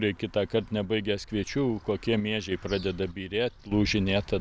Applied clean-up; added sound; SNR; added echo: none; none; none; none.